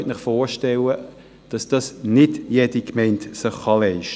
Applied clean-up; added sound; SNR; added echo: none; none; none; none.